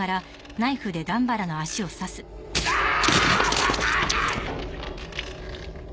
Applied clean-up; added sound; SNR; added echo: none; none; none; none.